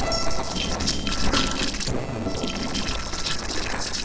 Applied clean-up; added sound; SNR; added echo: neural separator model SepFormer DNS4.